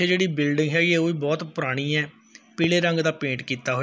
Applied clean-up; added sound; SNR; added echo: none; none; none; none.